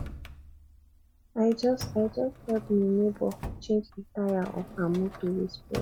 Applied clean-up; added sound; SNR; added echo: none; Drawer open or close; 14 dB; none.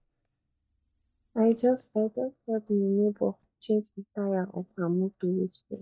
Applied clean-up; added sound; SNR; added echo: neural mask model DeepFilterNet 3.